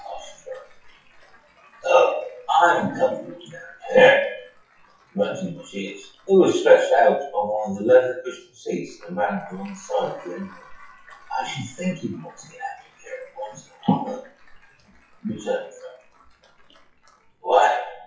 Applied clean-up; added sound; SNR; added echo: classical method WPE with log-MMSE.